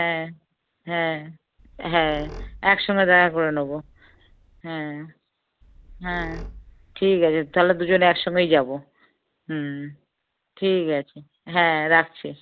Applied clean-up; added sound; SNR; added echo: none; Squeak; 18 dB; none.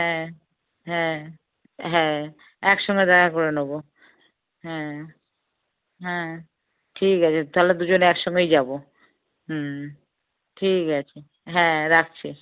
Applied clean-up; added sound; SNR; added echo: none; none; none; none.